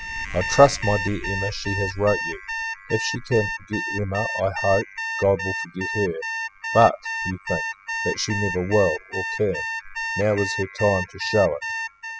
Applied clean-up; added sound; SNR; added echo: classical method spectral subtraction.